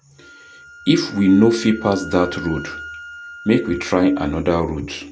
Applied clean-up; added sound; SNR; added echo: none; Wind instrument, woodwind instrument; 18 dB; none.